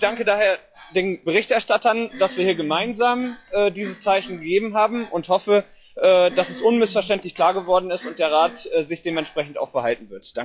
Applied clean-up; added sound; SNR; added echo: classical method log-MMSE.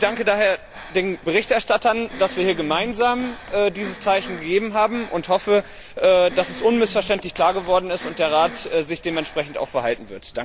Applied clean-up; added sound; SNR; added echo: none; Breathing; 17 dB; none.